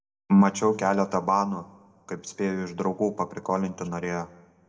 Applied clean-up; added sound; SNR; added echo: none; none; none; reverberation time 1.0 s.